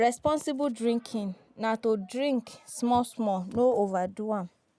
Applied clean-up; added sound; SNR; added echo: none; none; none; none.